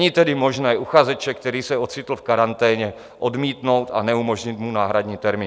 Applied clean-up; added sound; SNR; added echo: none; none; none; none.